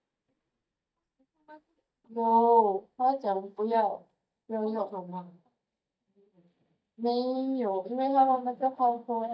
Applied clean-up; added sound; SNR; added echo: neural mask model DeepFilterNet 3.